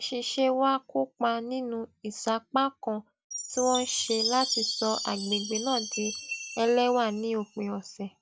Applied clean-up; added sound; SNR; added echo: none; Chime; 8 dB; none.